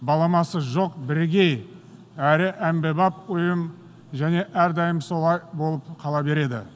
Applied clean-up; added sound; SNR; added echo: none; none; none; none.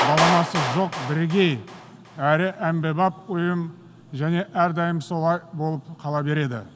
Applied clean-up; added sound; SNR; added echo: none; Clapping; 7 dB; none.